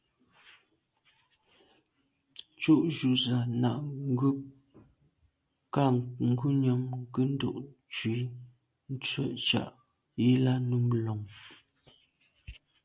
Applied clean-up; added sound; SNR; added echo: none; none; none; none.